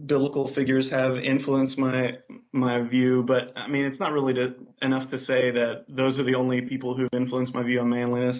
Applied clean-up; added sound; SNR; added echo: neural mask model Resemble Enhance denoiser.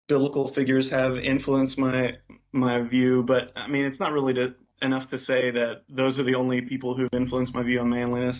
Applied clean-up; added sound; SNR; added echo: neural mask model DeepFilterNet 3.